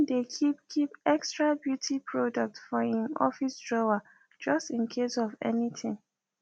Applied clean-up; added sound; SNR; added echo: none; none; none; none.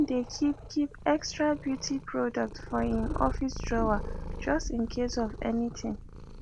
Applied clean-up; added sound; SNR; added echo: none; Purr; 7 dB; none.